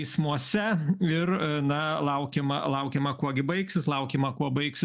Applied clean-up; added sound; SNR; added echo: none; none; none; none.